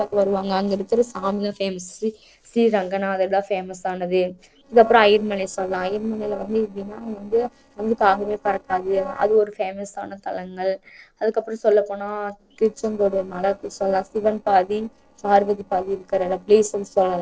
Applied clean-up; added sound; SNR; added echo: neural separator model SepFormer DNS4.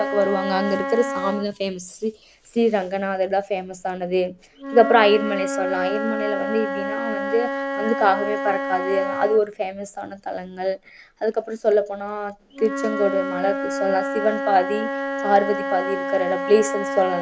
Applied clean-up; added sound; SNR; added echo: none; Wind instrument, woodwind instrument; 5 dB; none.